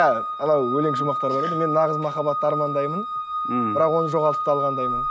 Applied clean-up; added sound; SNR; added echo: none; Organ; 3 dB; none.